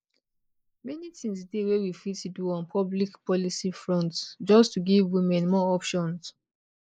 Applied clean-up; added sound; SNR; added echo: neural mask model Resemble Enhance denoiser.